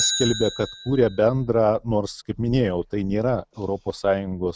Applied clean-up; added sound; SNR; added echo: none; Bicycle; 11 dB; none.